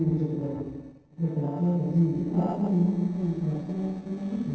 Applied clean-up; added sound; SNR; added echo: neural separator model SepFormer DNS4.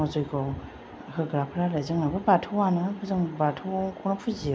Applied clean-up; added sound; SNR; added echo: none; none; none; none.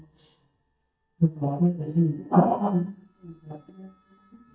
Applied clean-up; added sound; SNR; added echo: neural mask model DeepFilterNet 3.